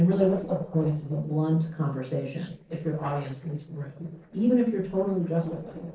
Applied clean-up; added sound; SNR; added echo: neural separator model SepFormer DNS4.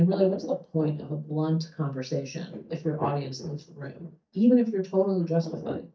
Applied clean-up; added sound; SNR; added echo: neural mask model DeepFilterNet 3.